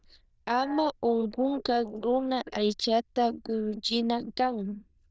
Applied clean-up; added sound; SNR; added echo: neural diffusion model UNIVERSE++.